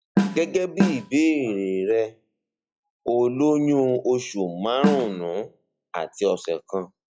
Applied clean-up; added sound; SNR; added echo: classical method log-MMSE.